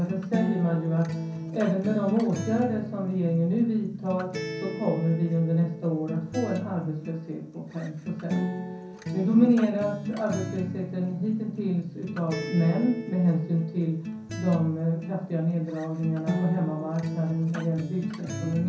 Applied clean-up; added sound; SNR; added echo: none; Acoustic guitar; 8 dB; reverberation time 0.6 s.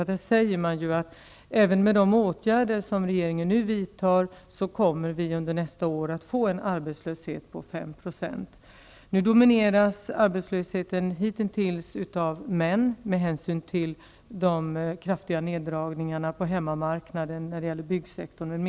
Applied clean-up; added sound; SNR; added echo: none; none; none; none.